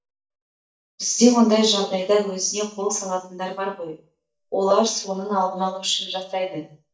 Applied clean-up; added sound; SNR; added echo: neural mask model DeepFilterNet 3.